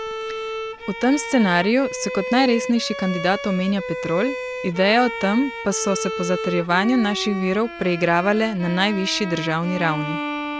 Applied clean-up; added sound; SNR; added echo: none; Bowed string instrument; 8 dB; none.